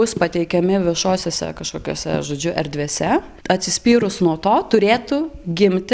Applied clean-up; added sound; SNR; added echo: none; Walk, footsteps; 19 dB; none.